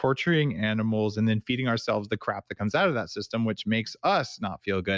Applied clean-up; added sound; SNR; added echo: none; none; none; none.